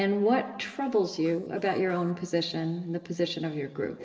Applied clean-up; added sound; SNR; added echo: neural separator model SepFormer DNS4.